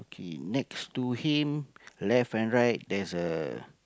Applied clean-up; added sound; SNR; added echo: none; none; none; none.